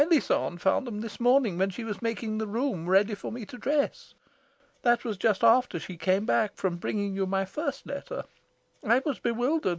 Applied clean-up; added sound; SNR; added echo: none; none; none; none.